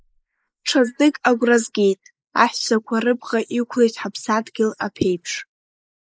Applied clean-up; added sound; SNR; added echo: neural mask model Resemble Enhance denoiser.